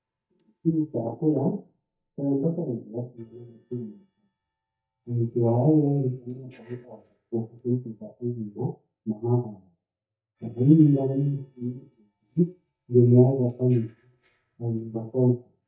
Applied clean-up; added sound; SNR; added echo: neural mask model DeepFilterNet 3.